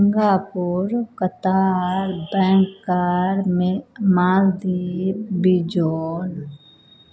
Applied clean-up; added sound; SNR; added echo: none; none; none; none.